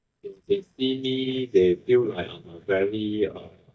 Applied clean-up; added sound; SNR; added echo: neural mask model DeepFilterNet 3.